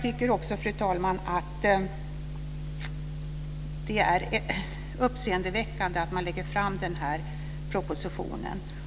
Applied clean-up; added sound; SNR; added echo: none; none; none; none.